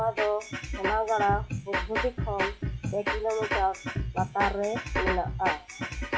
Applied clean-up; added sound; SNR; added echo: classical method WPE with log-MMSE.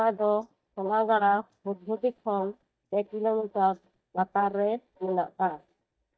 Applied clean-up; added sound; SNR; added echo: neural mask model DeepFilterNet 3.